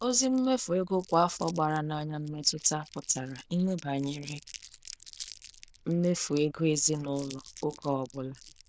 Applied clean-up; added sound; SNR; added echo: neural diffusion model UNIVERSE++.